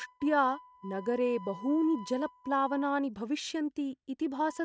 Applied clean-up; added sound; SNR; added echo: neural mask model RNNoise.